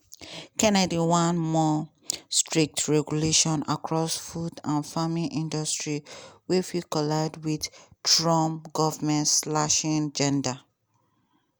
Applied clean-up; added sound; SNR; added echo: none; none; none; none.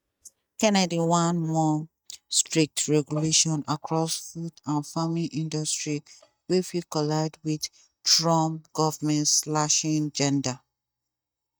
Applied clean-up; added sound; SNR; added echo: neural mask model DeepFilterNet 3.